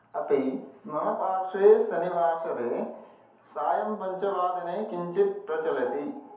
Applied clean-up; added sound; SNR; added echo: none; none; none; reverberation time 2.2 s.